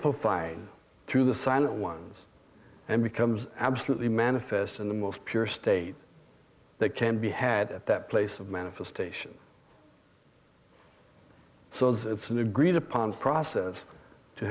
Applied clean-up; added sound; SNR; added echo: none; none; none; none.